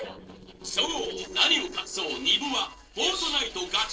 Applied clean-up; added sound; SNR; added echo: neural separator model SepFormer DNS4.